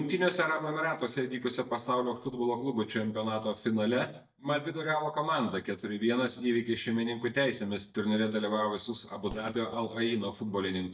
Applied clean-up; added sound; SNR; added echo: neural mask model DeepFilterNet 3.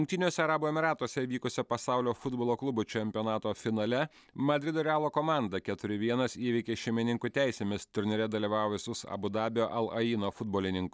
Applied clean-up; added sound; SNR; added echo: none; none; none; none.